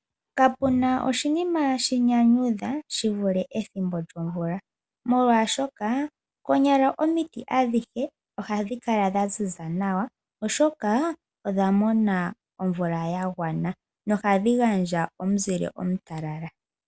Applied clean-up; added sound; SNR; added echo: none; none; none; none.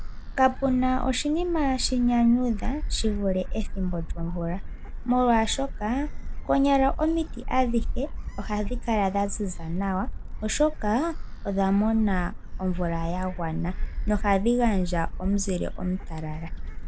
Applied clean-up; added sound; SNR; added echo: none; Gull, seagull; 4 dB; none.